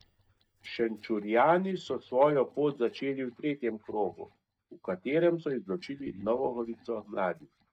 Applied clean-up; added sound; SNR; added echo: neural mask model DeepFilterNet 3.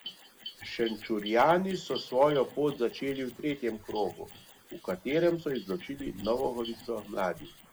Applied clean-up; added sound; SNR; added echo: neural mask model Resemble Enhance denoiser.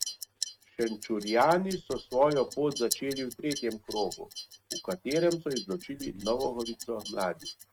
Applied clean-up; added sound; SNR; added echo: neural mask model RNNoise.